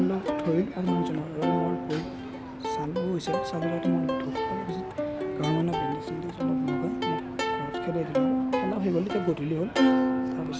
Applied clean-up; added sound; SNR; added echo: none; Plucked string instrument; -2 dB; none.